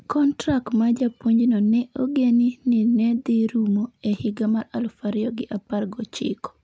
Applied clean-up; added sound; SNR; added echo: none; none; none; none.